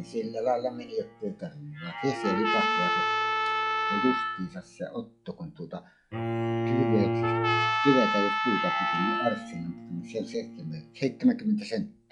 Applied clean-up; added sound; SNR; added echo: classical method log-MMSE.